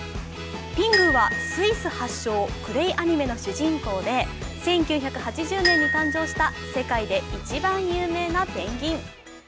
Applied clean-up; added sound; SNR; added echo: none; Glockenspiel; 5 dB; none.